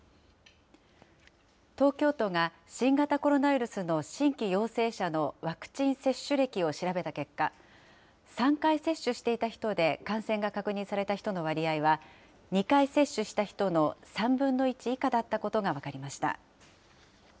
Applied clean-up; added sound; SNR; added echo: none; none; none; none.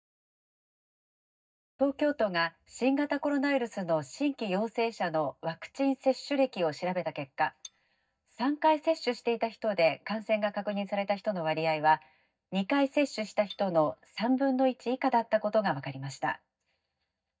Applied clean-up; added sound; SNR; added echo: neural mask model DeepFilterNet 3.